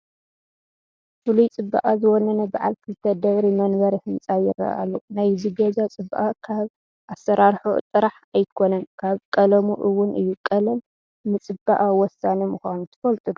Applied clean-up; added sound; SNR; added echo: none; none; none; none.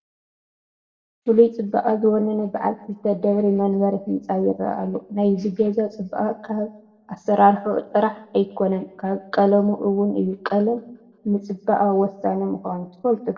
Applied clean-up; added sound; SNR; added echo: none; none; none; reverberation time 0.7 s.